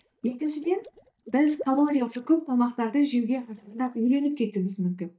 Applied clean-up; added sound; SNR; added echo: neural mask model DeepFilterNet 3.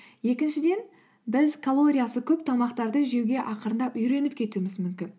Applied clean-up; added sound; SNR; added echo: none; none; none; none.